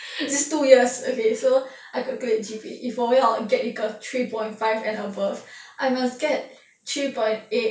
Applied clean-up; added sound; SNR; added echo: none; none; none; none.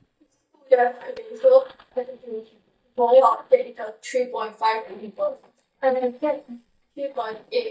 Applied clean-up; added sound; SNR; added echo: neural mask model DeepFilterNet 3.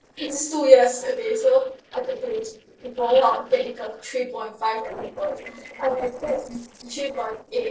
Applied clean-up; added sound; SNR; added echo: neural separator model SepFormer DNS4.